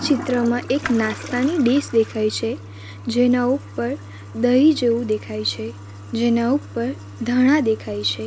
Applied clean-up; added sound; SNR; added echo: none; Toilet flush; 14 dB; none.